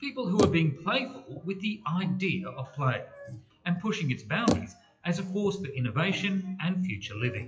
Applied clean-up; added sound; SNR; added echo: classical method WPE with log-MMSE.